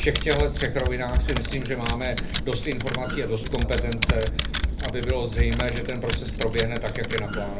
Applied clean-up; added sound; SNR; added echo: none; Computer keyboard; -1 dB; reverberation time 0.3 s.